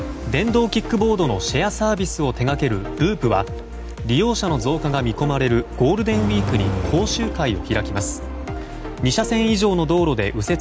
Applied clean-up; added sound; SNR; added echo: none; Engine; 6 dB; none.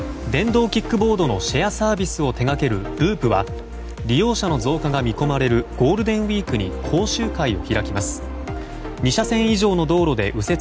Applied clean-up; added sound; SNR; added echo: none; none; none; none.